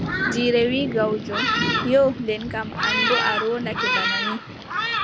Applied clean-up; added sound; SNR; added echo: none; Thunderstorm; 1 dB; none.